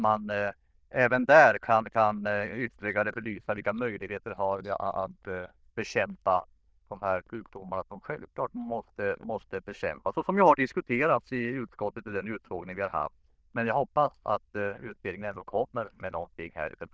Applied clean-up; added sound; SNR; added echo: neural diffusion model UNIVERSE++.